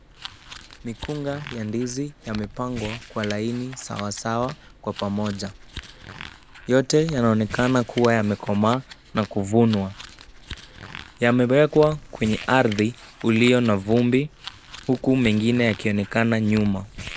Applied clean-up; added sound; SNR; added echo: none; Crumpling, crinkling; 17 dB; none.